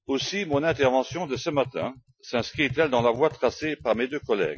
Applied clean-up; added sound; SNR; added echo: classical method Wiener filter.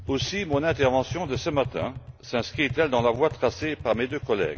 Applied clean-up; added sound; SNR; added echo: none; Tap; 11 dB; none.